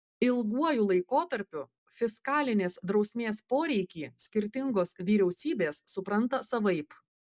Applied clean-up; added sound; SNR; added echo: none; none; none; none.